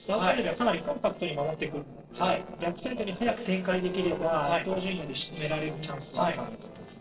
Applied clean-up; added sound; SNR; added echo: neural separator model SepFormer DNS4.